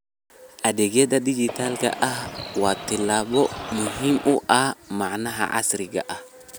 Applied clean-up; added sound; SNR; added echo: none; Bird; 10 dB; none.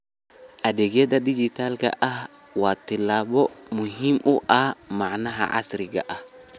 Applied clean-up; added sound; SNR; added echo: none; none; none; none.